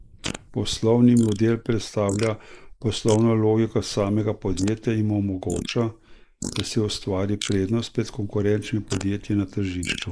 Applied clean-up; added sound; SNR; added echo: neural mask model Resemble Enhance denoiser.